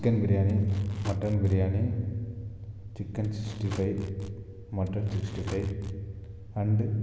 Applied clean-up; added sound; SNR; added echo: none; Drawer open or close / Wood + Packing tape, duct tape; 18 dB; none.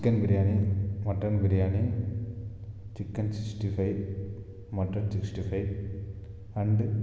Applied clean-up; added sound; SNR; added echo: none; none; none; none.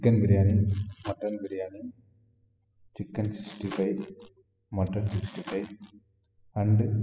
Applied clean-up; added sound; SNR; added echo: classical method spectral subtraction.